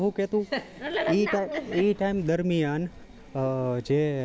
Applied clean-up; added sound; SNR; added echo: none; none; none; none.